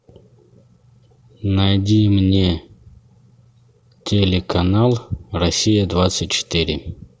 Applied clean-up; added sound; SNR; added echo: none; none; none; none.